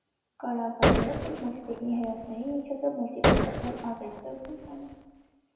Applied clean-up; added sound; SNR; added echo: none; Gunshot, gunfire; -4 dB; reverberation time 0.9 s.